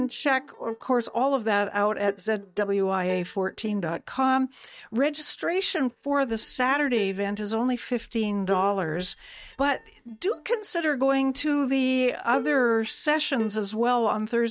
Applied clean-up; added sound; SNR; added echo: neural mask model DeepFilterNet 3.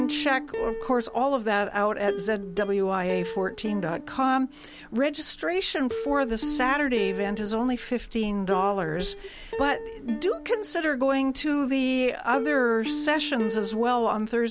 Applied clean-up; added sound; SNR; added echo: none; Plucked string instrument; 10 dB; none.